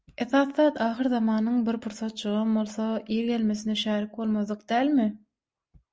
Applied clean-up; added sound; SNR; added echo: none; none; none; none.